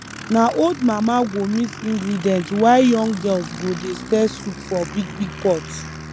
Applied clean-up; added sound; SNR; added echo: none; Aircraft; 13 dB; none.